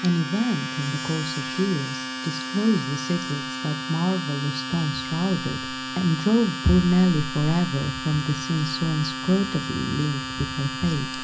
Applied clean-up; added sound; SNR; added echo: none; Domestic sounds, home sounds; 7 dB; reverberation time 0.5 s.